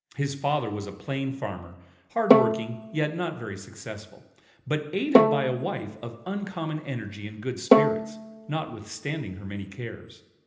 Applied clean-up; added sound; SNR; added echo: none; Bowed string instrument; -5 dB; reverberation time 0.8 s.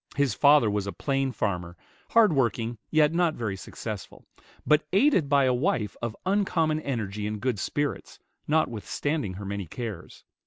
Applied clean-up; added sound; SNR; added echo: none; none; none; none.